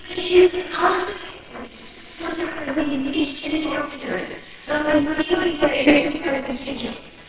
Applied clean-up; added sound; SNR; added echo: neural separator model SepFormer WHAMR!.